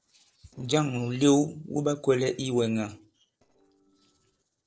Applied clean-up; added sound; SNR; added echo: neural separator model SepFormer DNS4.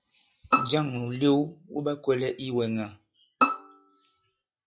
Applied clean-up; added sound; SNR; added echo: classical method log-MMSE.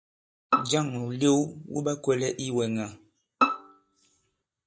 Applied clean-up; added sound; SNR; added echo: neural mask model DeepFilterNet 3.